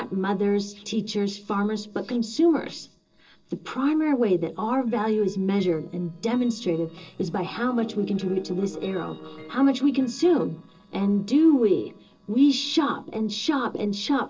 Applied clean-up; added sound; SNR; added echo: neural separator model SepFormer DNS4.